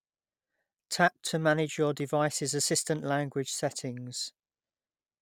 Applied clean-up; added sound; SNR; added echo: none; none; none; none.